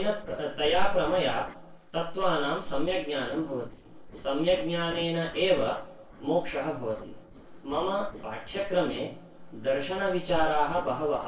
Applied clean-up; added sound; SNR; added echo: neural separator model SepFormer DNS4.